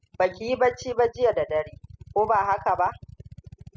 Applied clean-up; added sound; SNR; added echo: classical method spectral subtraction.